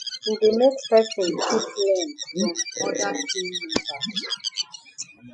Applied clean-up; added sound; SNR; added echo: classical method Wiener filter.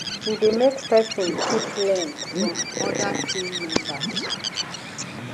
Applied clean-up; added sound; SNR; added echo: none; Bird; 3 dB; none.